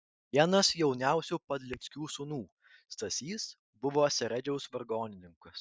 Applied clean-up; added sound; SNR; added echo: neural mask model DeepFilterNet 3.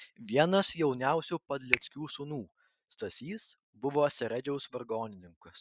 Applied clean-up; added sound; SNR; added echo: neural mask model RNNoise.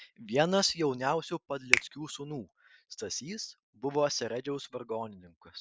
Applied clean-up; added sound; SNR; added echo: none; Finger snapping; 2 dB; none.